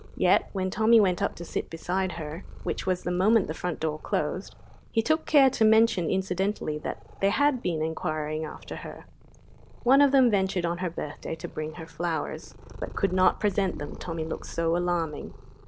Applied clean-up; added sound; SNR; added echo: none; Purr; 16 dB; none.